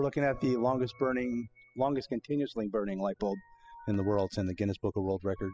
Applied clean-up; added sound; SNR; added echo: classical method spectral subtraction.